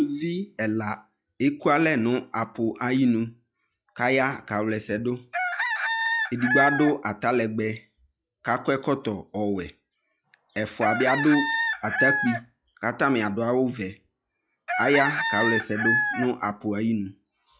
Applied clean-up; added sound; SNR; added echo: classical method log-MMSE.